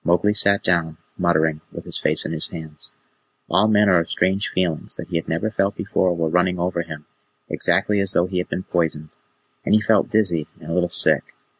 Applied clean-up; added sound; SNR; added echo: none; none; none; none.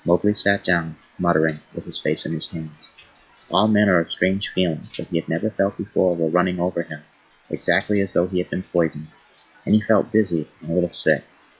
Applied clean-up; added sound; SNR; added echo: classical method log-MMSE.